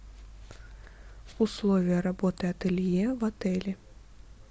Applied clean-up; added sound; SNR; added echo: none; none; none; none.